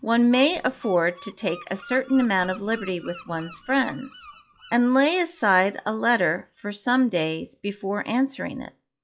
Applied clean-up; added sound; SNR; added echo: classical method log-MMSE.